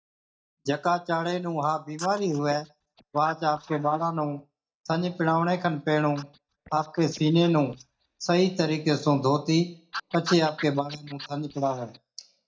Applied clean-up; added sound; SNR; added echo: neural mask model DeepFilterNet 3.